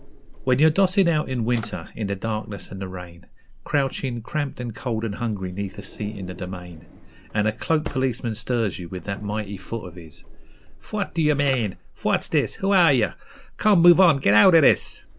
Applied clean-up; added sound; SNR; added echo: none; Drawer open or close; 16 dB; none.